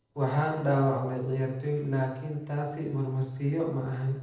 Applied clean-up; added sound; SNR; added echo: neural separator model SepFormer DNS4.